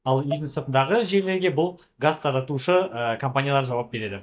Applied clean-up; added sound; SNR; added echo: neural mask model DeepFilterNet 3.